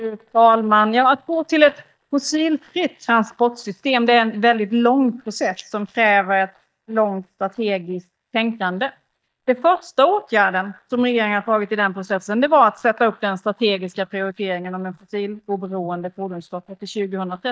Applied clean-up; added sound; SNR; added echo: neural mask model DeepFilterNet 3.